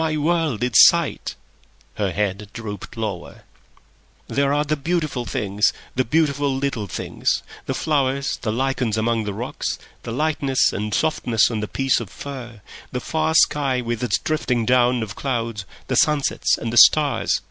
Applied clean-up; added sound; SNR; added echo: none; none; none; none.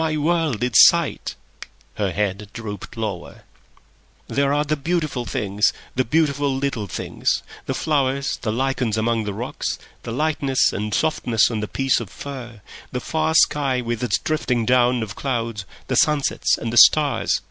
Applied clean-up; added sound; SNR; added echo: none; Finger snapping; 17 dB; none.